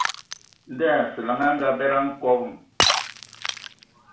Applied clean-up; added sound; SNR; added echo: none; Shatter; 4 dB; reverberation time 0.4 s.